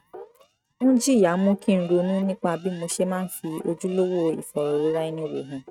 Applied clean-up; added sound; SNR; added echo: neural mask model RNNoise.